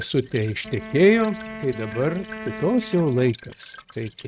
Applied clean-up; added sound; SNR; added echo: neural mask model RNNoise.